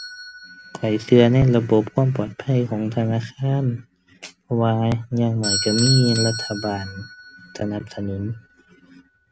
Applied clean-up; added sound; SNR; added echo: none; Bell / Doorbell; 11 dB; none.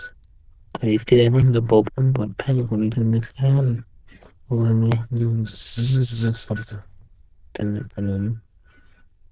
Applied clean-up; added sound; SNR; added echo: neural diffusion model UNIVERSE++.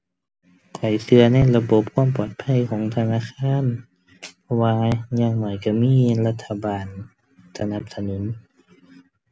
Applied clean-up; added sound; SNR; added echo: none; none; none; none.